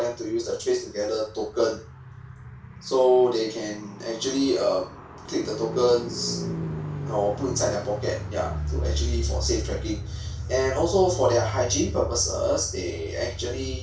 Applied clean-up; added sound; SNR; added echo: none; Car; 7 dB; reverberation time 0.3 s.